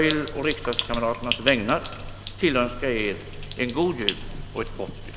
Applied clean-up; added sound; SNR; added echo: none; Sink (filling or washing); 4 dB; none.